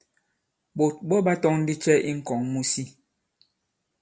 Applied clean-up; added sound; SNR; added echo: none; none; none; none.